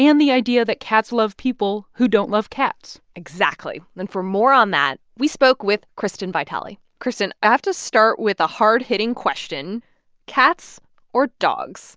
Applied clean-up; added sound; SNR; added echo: none; none; none; none.